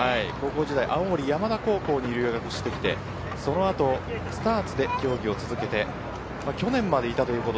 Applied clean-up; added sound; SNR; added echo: none; none; none; none.